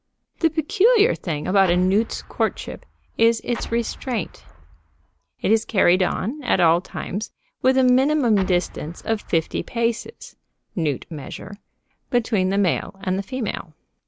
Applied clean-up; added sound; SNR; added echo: none; Explosion; 16 dB; none.